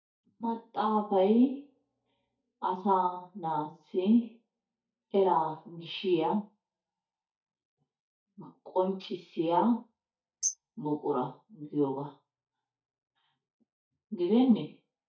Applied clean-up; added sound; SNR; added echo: neural mask model DeepFilterNet 3.